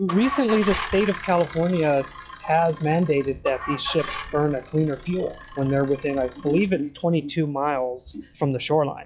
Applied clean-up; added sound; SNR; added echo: classical method log-MMSE.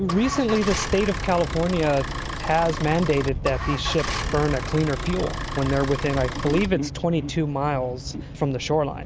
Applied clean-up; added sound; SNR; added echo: none; Idling / Engine starting / Motor vehicle (road); 7 dB; none.